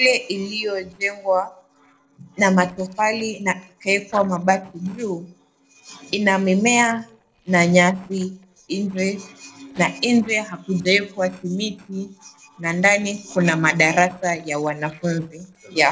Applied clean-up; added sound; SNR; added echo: neural separator model SepFormer DNS4.